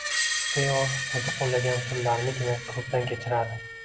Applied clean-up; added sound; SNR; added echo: none; Screech; 3 dB; none.